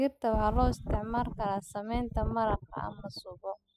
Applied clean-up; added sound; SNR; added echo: classical method spectral subtraction.